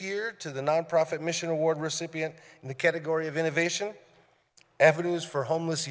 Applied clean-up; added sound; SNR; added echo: none; none; none; none.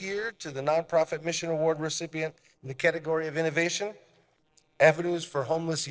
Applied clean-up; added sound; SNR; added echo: neural separator model SepFormer DNS4.